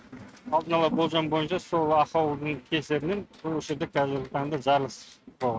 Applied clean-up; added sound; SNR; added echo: neural mask model RNNoise.